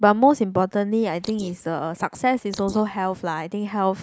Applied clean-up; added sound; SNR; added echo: neural mask model Resemble Enhance denoiser.